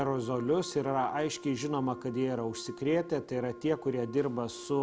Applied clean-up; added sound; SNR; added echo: none; Wind instrument, woodwind instrument; 16 dB; none.